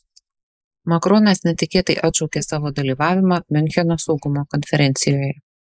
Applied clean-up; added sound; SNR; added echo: neural mask model Resemble Enhance denoiser.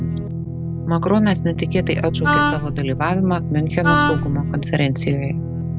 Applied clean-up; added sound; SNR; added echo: none; Wind instrument, woodwind instrument + Guitar; 0 dB; none.